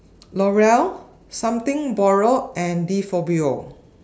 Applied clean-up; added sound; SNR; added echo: none; none; none; none.